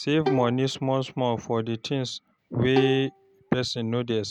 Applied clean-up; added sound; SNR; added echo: none; Bowed string instrument; 8 dB; none.